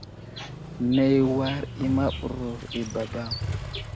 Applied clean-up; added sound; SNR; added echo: none; Motorcycle; 8 dB; none.